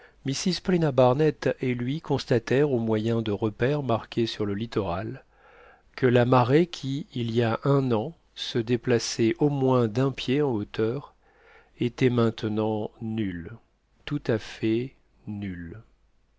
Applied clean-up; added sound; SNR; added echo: none; none; none; none.